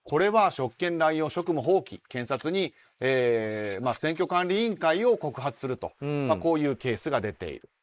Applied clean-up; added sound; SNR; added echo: neural mask model Resemble Enhance denoiser.